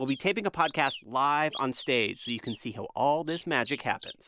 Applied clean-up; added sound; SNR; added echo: none; Bird vocalization, bird call, bird song; 16 dB; none.